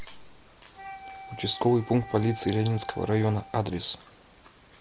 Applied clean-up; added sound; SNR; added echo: none; Wind instrument, woodwind instrument; 16 dB; none.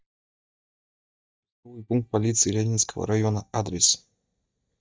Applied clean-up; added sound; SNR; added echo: neural mask model DeepFilterNet 3.